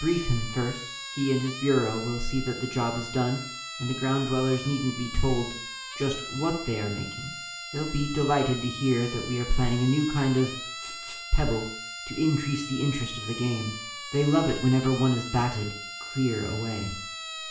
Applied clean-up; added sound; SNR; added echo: none; Siren; 11 dB; reverberation time 0.6 s.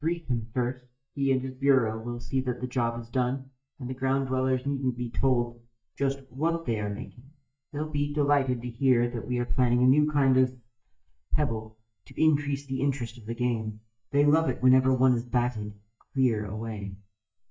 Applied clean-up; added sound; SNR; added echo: neural mask model DeepFilterNet 3.